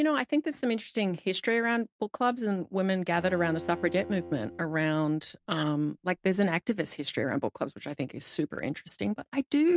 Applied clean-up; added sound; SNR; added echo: none; Bowed string instrument; 16 dB; none.